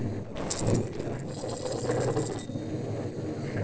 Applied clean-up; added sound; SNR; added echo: neural separator model SepFormer DNS4.